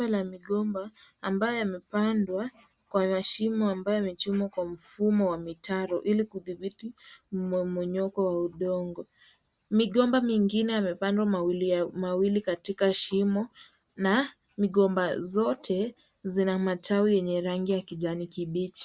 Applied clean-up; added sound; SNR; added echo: none; none; none; none.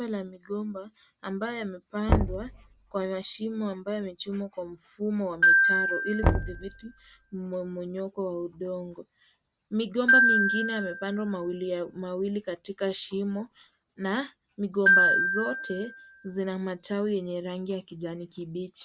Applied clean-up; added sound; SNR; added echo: none; Knock + Glockenspiel; -4 dB; none.